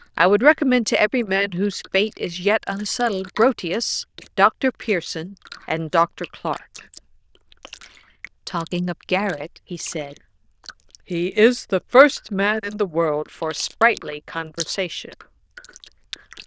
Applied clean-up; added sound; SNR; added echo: neural diffusion model UNIVERSE++.